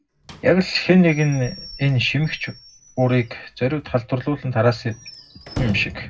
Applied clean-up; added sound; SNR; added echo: none; Squeak / Slam / Wood; 17 dB; reverberation time 0.3 s.